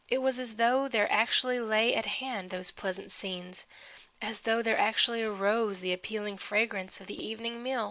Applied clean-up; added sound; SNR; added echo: none; none; none; none.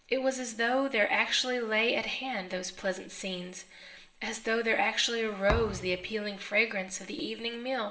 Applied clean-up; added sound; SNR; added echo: none; Thump, thud; 6 dB; reverberation time 1.3 s.